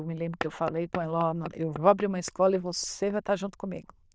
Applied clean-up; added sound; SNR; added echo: neural diffusion model UNIVERSE++.